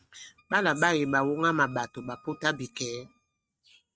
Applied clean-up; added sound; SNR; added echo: neural mask model RNNoise.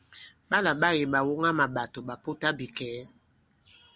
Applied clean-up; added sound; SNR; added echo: none; none; none; none.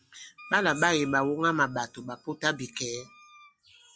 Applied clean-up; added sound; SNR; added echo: classical method log-MMSE.